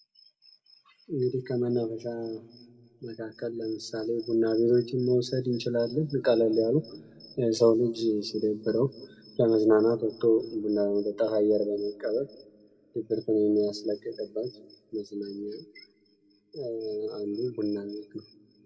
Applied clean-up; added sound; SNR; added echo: none; none; none; reverberation time 1.7 s.